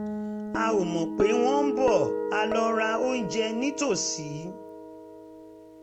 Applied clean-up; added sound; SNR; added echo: none; Guitar; 3 dB; none.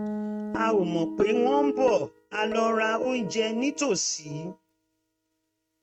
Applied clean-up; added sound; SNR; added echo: neural mask model RNNoise.